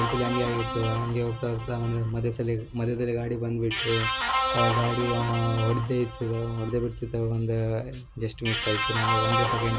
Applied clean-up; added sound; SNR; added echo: none; Guitar; 4 dB; none.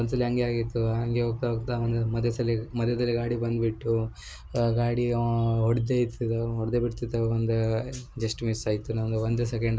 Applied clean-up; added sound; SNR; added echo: none; none; none; none.